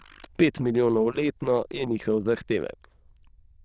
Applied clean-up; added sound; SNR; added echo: neural diffusion model UNIVERSE++.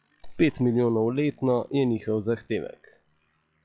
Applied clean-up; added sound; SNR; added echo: classical method log-MMSE.